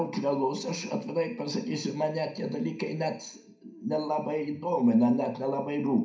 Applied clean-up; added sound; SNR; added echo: none; none; none; reverberation time 0.4 s.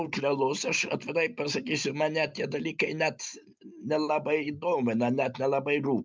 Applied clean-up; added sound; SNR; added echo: none; none; none; none.